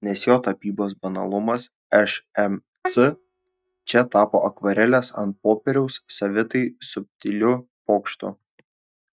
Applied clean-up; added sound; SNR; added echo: neural mask model DeepFilterNet 3.